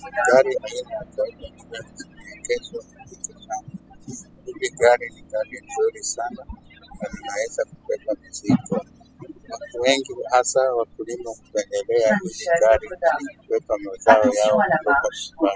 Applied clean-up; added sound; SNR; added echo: classical method spectral subtraction.